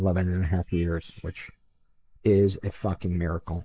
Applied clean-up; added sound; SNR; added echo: neural mask model Resemble Enhance denoiser.